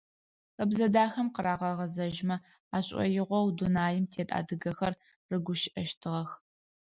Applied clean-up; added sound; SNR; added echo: none; none; none; none.